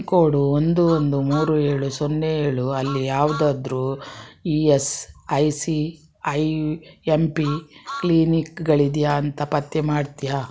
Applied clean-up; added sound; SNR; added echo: none; Truck; 16 dB; none.